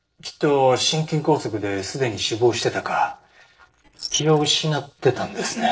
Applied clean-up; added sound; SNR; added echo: neural separator model SepFormer DNS4.